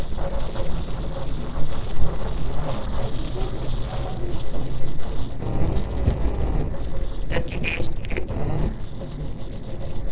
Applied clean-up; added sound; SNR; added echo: neural separator model SepFormer DNS4.